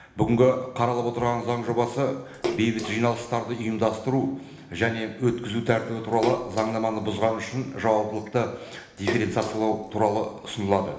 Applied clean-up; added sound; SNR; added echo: none; Splash, splatter; 11 dB; reverberation time 1.1 s.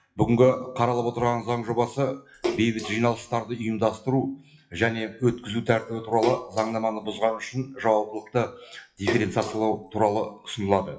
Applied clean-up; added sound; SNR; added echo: classical method WPE with log-MMSE.